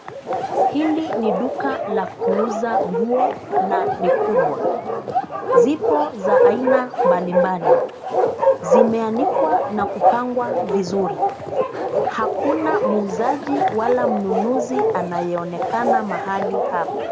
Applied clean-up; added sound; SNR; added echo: none; Bark; -4 dB; none.